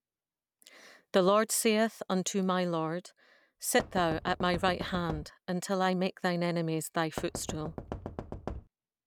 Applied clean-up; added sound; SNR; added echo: none; Knock; 9 dB; none.